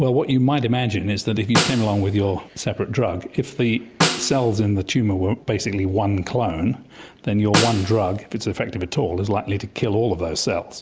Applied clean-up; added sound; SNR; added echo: none; Snare drum; 5 dB; none.